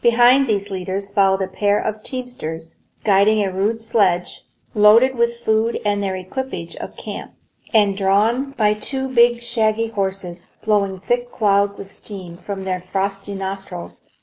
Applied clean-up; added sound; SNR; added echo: none; none; none; none.